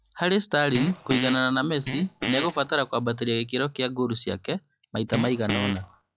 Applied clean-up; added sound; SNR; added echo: classical method log-MMSE.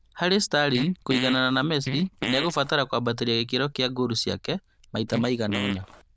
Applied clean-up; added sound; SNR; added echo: neural diffusion model UNIVERSE++.